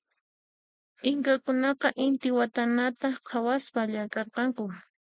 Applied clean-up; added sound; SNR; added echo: none; none; none; none.